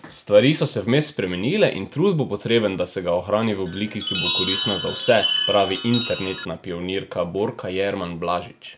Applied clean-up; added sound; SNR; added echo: none; Chime; 3 dB; none.